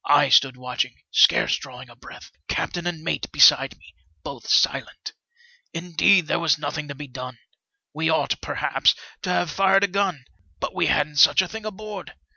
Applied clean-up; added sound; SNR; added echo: none; none; none; none.